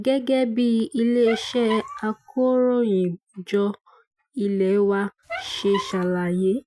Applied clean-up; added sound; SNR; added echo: classical method Wiener filter.